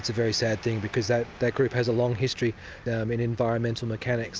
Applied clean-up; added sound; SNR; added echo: none; none; none; none.